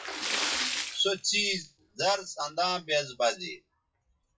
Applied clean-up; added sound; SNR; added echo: classical method WPE with log-MMSE.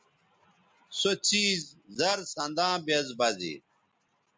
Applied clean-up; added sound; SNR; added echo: none; none; none; none.